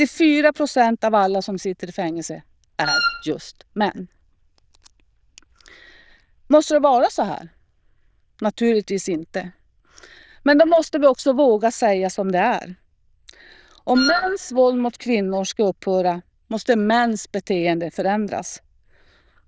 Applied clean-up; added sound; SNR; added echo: neural diffusion model UNIVERSE++.